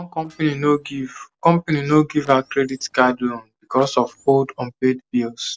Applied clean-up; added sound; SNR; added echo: neural separator model SepFormer DNS4.